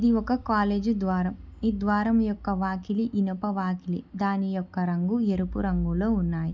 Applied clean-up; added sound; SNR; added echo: none; none; none; none.